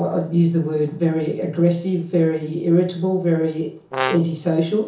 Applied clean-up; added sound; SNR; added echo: none; Brass instrument; 7 dB; reverberation time 0.7 s.